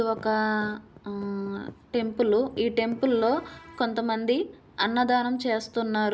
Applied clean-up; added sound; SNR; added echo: none; none; none; none.